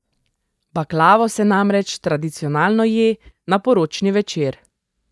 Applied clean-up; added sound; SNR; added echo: neural mask model DeepFilterNet 3.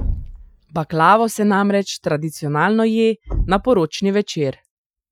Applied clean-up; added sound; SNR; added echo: classical method Wiener filter.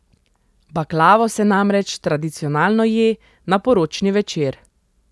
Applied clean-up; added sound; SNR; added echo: none; none; none; none.